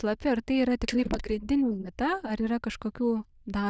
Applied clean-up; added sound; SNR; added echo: neural diffusion model UNIVERSE++.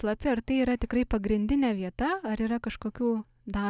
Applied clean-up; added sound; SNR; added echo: none; none; none; none.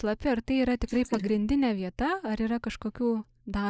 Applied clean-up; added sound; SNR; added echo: neural mask model Resemble Enhance denoiser.